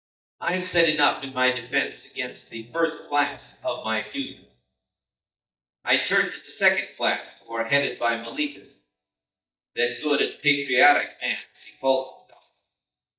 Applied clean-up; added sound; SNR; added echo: neural mask model DeepFilterNet 3.